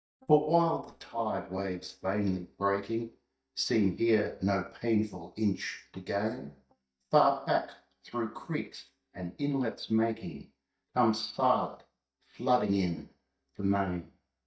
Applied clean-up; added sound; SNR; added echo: neural mask model DeepFilterNet 3.